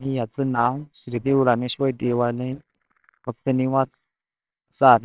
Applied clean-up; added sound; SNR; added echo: neural separator model SepFormer WHAMR!.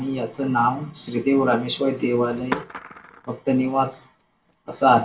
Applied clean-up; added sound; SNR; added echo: none; Skateboard; 17 dB; reverberation time 0.2 s.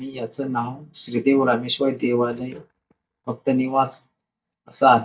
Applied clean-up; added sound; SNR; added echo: neural mask model DeepFilterNet 3.